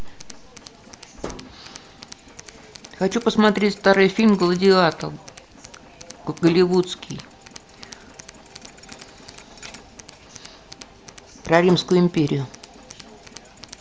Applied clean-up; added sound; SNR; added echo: none; Thump, thud + Tools; 19 dB; none.